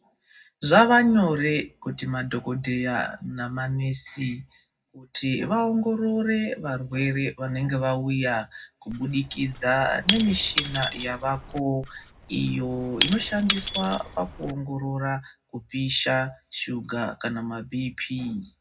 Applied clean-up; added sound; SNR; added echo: none; Shatter / Crushing; 6 dB; reverberation time 0.3 s.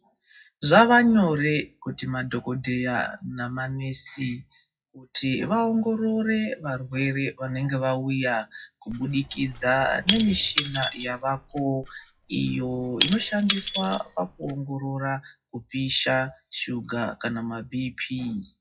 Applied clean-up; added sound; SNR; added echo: classical method WPE with log-MMSE.